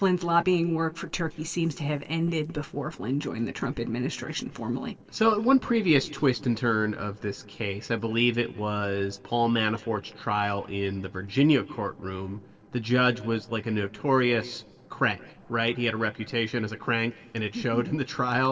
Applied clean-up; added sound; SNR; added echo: neural separator model SepFormer DNS4.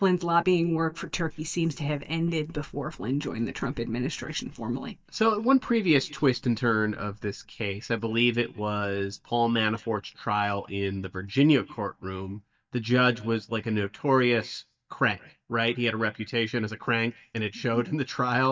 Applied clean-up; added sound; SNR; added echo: neural mask model DeepFilterNet 3.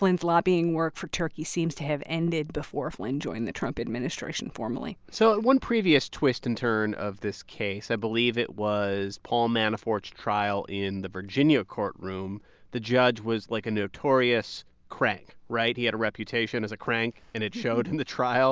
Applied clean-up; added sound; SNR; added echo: none; none; none; none.